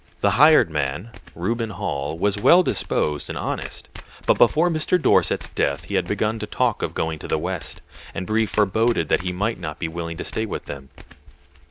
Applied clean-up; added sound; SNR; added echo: none; Domestic sounds, home sounds; 18 dB; none.